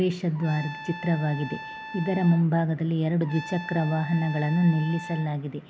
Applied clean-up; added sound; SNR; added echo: none; Trumpet; 14 dB; none.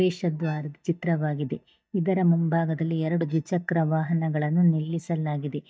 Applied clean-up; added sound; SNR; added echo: neural mask model DeepFilterNet 3.